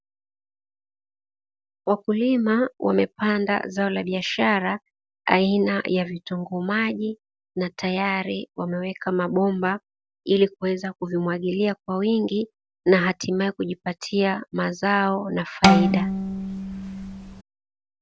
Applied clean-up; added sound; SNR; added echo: none; Bowed string instrument; -3 dB; none.